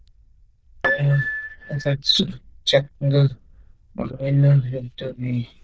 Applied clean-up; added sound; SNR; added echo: neural diffusion model UNIVERSE++.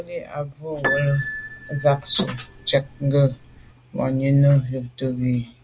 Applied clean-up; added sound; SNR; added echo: none; Piano; 10 dB; none.